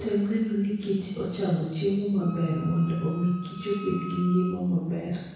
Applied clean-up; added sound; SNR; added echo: none; Wind instrument, woodwind instrument; 17 dB; reverberation time 1.1 s.